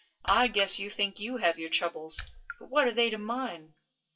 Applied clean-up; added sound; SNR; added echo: classical method WPE with log-MMSE.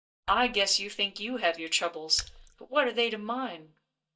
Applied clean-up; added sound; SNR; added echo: neural mask model DeepFilterNet 3.